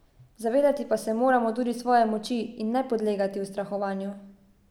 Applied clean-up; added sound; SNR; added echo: none; none; none; none.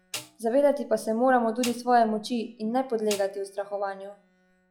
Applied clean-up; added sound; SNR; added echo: classical method log-MMSE.